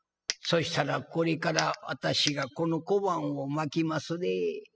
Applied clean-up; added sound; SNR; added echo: classical method spectral subtraction.